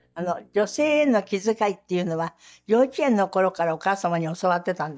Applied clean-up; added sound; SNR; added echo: neural mask model DeepFilterNet 3.